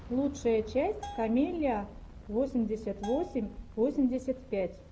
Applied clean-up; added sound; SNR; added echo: none; Bell + Explosion; 16 dB; none.